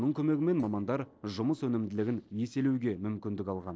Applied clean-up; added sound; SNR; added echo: neural separator model SepFormer DNS4.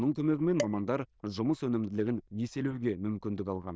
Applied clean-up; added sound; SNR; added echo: neural diffusion model UNIVERSE++.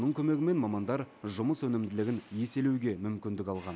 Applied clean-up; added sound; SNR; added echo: none; none; none; none.